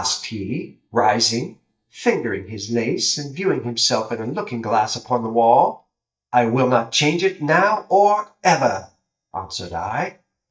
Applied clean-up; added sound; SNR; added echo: neural mask model DeepFilterNet 3.